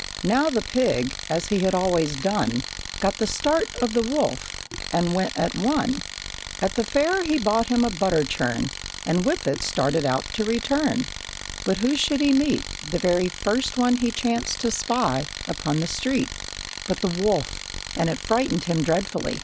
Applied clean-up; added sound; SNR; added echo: none; Tools; 10 dB; none.